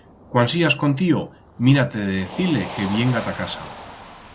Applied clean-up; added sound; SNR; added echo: none; Motor vehicle (road); 15 dB; none.